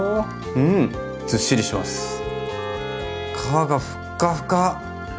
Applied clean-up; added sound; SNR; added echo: none; Bowed string instrument; 11 dB; none.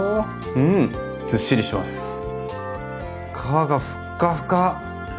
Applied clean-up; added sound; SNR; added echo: none; none; none; none.